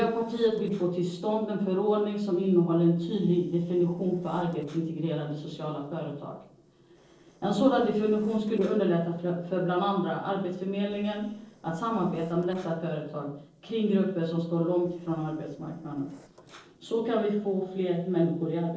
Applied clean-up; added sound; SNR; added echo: neural separator model SepFormer DNS4.